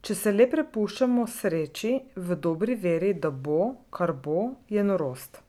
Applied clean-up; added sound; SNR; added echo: none; none; none; none.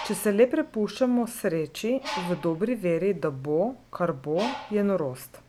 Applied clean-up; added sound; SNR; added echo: none; Bird; 15 dB; none.